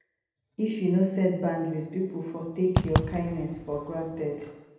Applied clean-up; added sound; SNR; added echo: none; Fireworks; 2 dB; reverberation time 0.9 s.